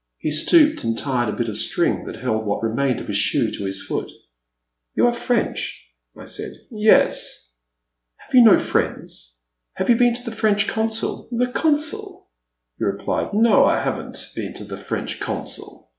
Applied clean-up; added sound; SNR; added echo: none; none; none; none.